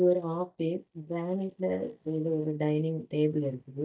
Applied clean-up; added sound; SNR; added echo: neural mask model DeepFilterNet 3.